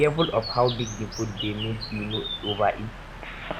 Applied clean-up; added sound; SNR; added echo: none; Bird; 8 dB; none.